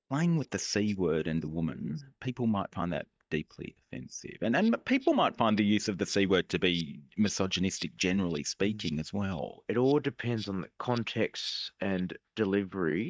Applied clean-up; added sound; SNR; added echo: neural mask model DeepFilterNet 3.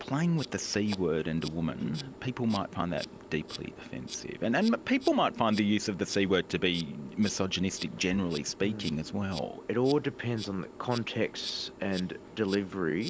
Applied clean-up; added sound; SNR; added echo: none; Insect; 15 dB; none.